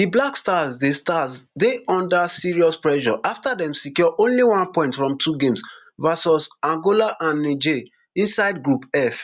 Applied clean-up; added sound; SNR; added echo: none; none; none; none.